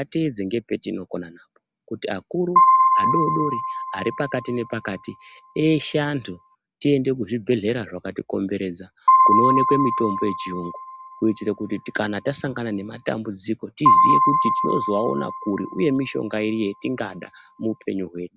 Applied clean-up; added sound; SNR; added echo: none; Piano; -3 dB; none.